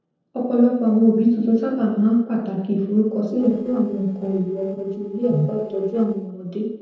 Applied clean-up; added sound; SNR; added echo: neural separator model SepFormer DNS4.